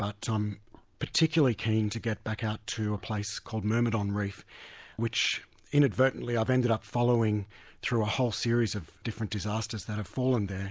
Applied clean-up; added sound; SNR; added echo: none; none; none; none.